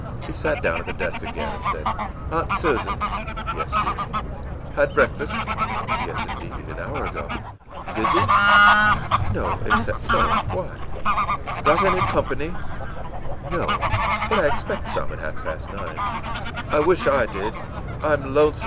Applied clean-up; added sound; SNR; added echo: none; Bird / Fowl; -3 dB; none.